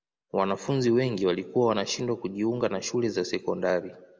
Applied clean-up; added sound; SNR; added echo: none; none; none; none.